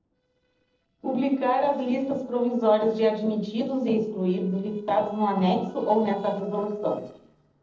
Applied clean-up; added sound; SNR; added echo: neural separator model SepFormer DNS4.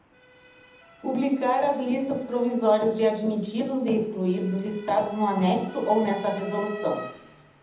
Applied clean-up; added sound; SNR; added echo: none; Motor vehicle (road) / Siren; 20 dB; reverberation time 0.8 s.